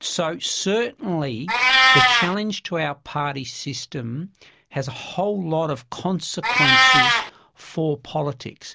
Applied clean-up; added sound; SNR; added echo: none; Meow; -3 dB; none.